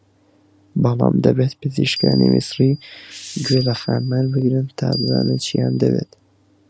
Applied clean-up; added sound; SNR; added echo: none; Bell; 14 dB; none.